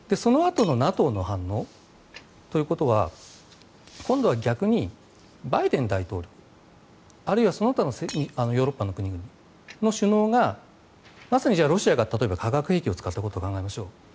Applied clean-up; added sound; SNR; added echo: none; Shatter; 19 dB; none.